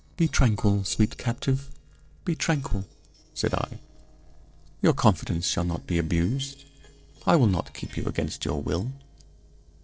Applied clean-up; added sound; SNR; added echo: neural separator model SepFormer DNS4.